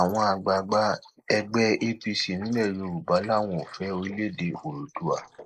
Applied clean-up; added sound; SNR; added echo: neural mask model Resemble Enhance denoiser.